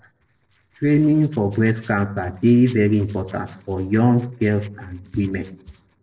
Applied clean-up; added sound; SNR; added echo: neural separator model SepFormer DNS4.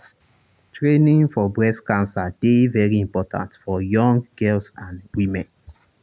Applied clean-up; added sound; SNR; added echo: none; none; none; none.